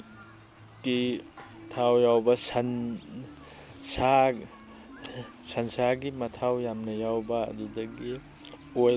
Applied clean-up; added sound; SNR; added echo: none; none; none; none.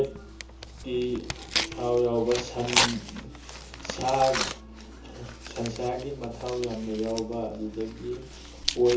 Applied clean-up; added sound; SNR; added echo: none; Tearing; 4 dB; reverberation time 0.6 s.